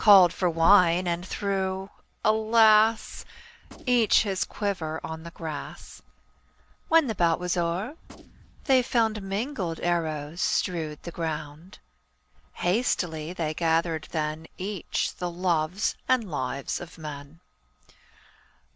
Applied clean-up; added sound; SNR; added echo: none; Gunshot, gunfire; 20 dB; none.